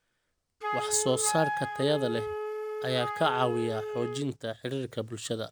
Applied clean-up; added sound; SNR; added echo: none; Wind instrument, woodwind instrument; 4 dB; none.